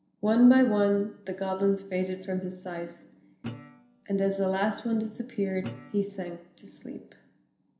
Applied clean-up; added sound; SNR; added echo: none; Guitar; 17 dB; reverberation time 0.5 s.